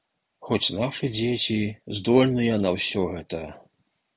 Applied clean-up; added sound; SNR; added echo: none; none; none; none.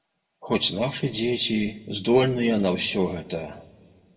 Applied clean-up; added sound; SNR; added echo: none; none; none; reverberation time 1.6 s.